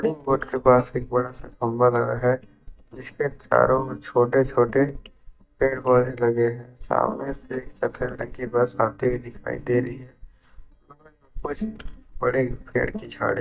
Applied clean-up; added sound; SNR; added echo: neural mask model DeepFilterNet 3.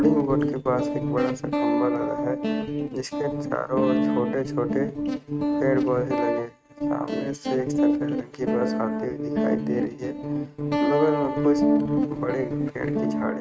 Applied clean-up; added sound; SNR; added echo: neural mask model RNNoise.